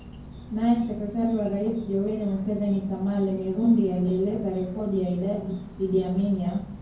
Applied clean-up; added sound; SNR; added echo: none; Insect; 16 dB; reverberation time 0.9 s.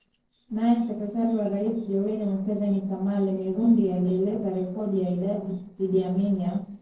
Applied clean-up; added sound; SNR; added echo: neural separator model SepFormer DNS4.